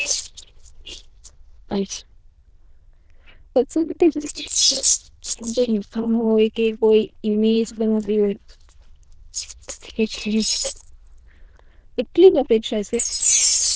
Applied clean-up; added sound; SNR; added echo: neural diffusion model UNIVERSE++.